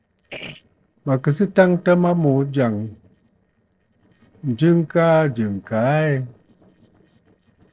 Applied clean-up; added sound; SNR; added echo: neural separator model SepFormer DNS4.